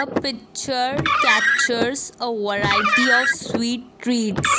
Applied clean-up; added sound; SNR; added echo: none; Car; -2 dB; none.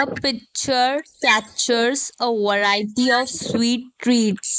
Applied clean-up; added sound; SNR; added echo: neural mask model Resemble Enhance denoiser.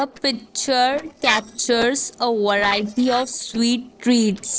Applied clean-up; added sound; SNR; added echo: neural separator model SepFormer DNS4.